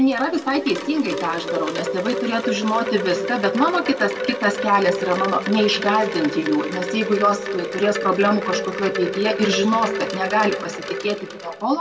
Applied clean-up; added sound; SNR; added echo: none; Wind chime; 6 dB; reverberation time 1.6 s.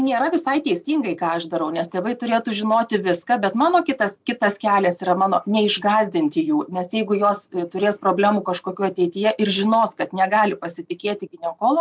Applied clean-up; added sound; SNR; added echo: none; none; none; none.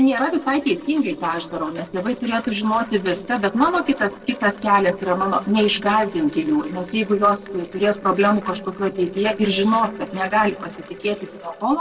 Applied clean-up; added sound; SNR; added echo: neural separator model SepFormer DNS4.